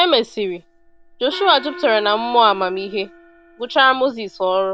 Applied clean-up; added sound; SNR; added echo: none; Gong; 20 dB; none.